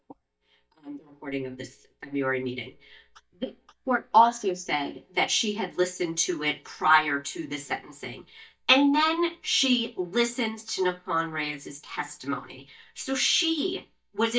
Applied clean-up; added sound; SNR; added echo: neural mask model DeepFilterNet 3.